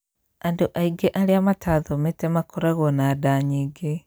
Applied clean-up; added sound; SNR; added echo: none; none; none; none.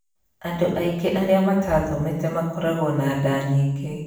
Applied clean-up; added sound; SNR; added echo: none; none; none; reverberation time 0.6 s.